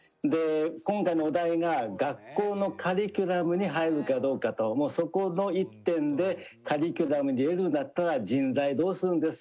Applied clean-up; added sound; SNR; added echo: none; none; none; none.